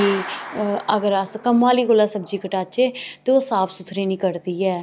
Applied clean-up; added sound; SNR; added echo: none; Clapping; 17 dB; none.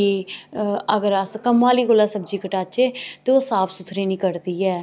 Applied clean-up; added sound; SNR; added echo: none; none; none; none.